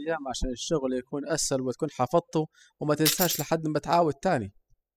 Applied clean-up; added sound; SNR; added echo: classical method spectral subtraction.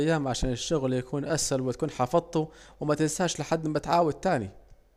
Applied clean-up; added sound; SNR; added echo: none; none; none; none.